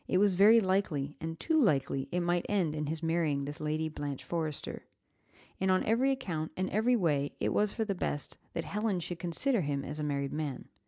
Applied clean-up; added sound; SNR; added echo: none; none; none; none.